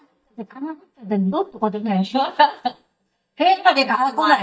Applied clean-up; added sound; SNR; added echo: neural mask model DeepFilterNet 3.